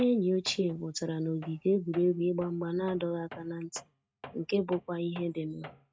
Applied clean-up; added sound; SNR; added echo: neural mask model RNNoise.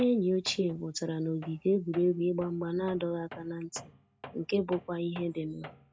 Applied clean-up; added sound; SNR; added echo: none; Tools; 20 dB; none.